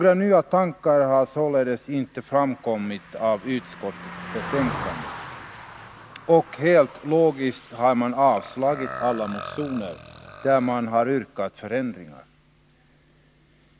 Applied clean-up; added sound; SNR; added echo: none; Car passing by + Burping, eructation; 16 dB; none.